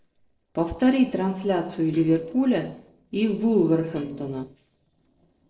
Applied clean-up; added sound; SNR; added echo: neural separator model SepFormer DNS4.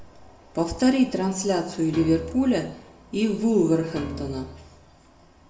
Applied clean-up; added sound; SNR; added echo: none; Piano; 14 dB; reverberation time 0.8 s.